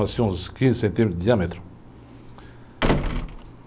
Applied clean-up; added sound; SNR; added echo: none; Slam; 2 dB; none.